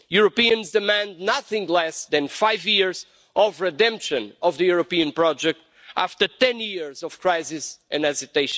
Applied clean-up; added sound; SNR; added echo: none; none; none; none.